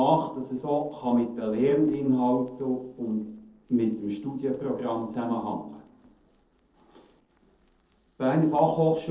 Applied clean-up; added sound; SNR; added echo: neural separator model SepFormer DNS4.